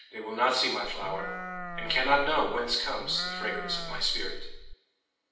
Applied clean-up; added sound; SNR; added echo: none; Livestock, farm animals, working animals; 6 dB; reverberation time 0.8 s.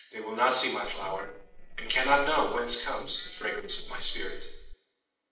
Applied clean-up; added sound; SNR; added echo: neural separator model SepFormer DNS4.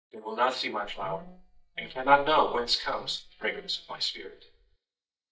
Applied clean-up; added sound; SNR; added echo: neural mask model DeepFilterNet 3.